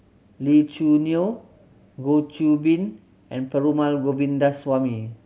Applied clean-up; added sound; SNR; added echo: none; none; none; none.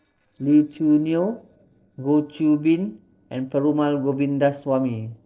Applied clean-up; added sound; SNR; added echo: neural separator model SepFormer DNS4.